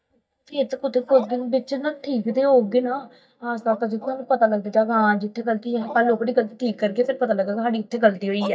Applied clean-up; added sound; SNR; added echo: neural mask model DeepFilterNet 3.